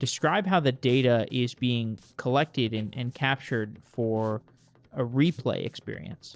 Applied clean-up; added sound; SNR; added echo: neural separator model SepFormer DNS4.